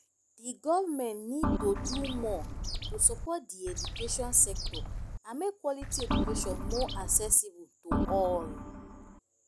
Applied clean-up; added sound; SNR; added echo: none; Bird + Organ; 1 dB; none.